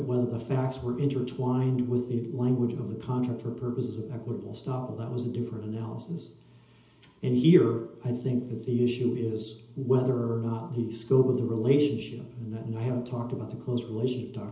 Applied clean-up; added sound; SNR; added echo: none; none; none; reverberation time 0.8 s.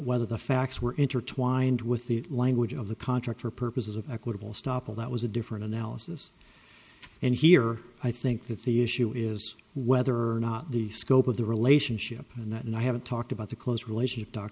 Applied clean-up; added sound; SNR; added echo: none; none; none; none.